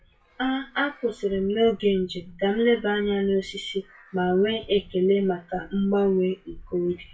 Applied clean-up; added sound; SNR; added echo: classical method WPE with log-MMSE.